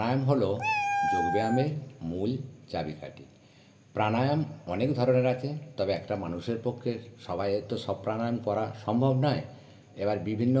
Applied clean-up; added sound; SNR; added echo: none; Meow; 3 dB; reverberation time 1.2 s.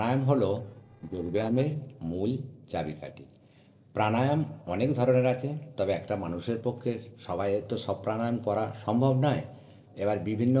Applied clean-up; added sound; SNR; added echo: neural separator model SepFormer DNS4.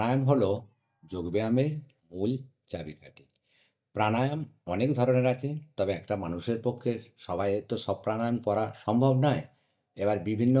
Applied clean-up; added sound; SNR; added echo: neural mask model DeepFilterNet 3.